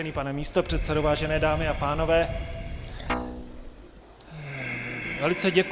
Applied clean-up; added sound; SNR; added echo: none; Breathing + Guitar; 6 dB; none.